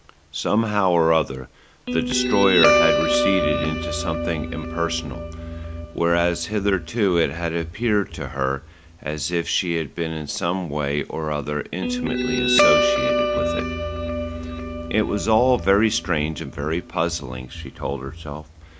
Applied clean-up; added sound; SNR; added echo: none; Guitar; 2 dB; none.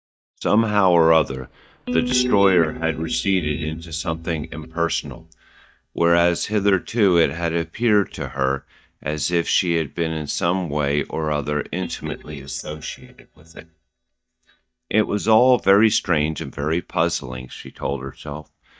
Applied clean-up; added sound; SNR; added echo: neural mask model DeepFilterNet 3.